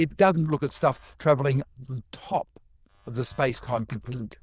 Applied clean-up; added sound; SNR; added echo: neural diffusion model UNIVERSE++.